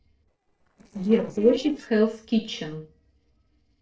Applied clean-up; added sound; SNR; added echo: neural separator model SepFormer DNS4.